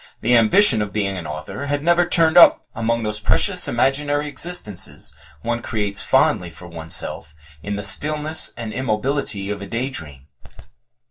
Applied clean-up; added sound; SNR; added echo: none; none; none; reverberation time 0.2 s.